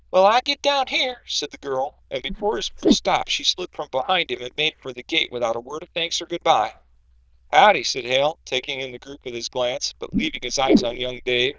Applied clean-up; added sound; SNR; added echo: neural diffusion model UNIVERSE++.